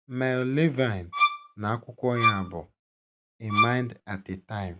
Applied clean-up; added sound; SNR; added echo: none; Bowed string instrument; -2 dB; none.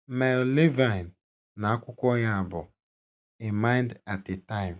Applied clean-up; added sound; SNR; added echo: none; none; none; none.